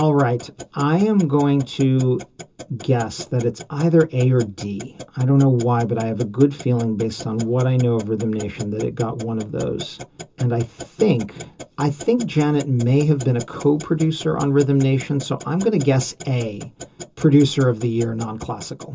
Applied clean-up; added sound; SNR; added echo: none; none; none; reverberation time 0.2 s.